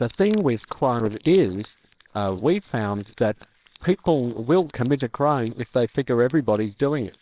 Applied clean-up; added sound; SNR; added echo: neural separator model SepFormer WHAMR!.